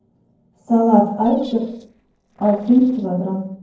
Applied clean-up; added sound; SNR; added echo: neural separator model SepFormer DNS4.